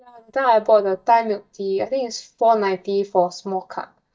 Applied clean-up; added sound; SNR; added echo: neural mask model DeepFilterNet 3.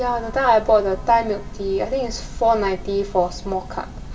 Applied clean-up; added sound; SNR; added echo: none; Train / Breathing; 12 dB; reverberation time 1.3 s.